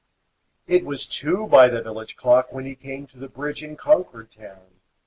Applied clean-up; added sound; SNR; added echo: none; none; none; none.